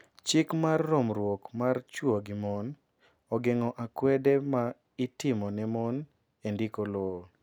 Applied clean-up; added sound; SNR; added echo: none; none; none; none.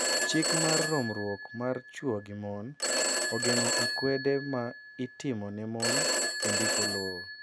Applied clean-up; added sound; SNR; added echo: none; Telephone; -2 dB; none.